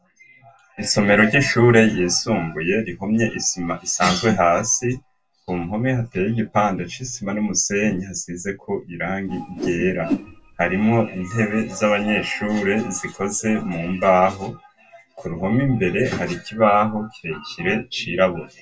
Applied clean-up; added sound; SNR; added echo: none; Whoosh, swoosh, swish; 8 dB; reverberation time 0.1 s.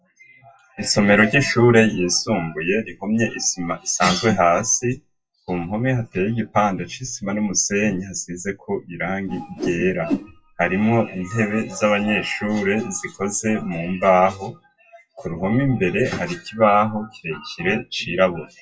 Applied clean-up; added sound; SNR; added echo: classical method WPE with log-MMSE.